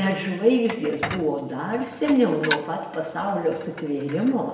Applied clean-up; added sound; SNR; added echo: none; Dishes, pots, and pans; 12 dB; reverberation time 0.9 s.